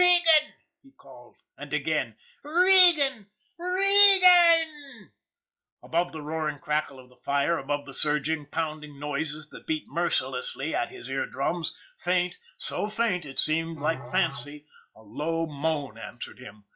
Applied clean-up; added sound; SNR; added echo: classical method log-MMSE.